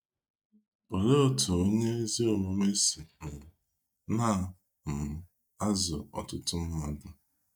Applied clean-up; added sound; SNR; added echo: neural mask model DeepFilterNet 3.